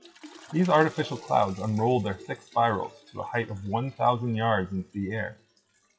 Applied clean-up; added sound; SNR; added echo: classical method WPE with log-MMSE.